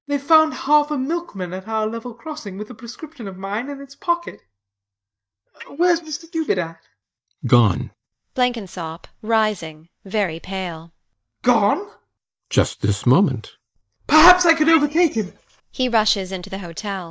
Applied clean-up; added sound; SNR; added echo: neural mask model DeepFilterNet 3.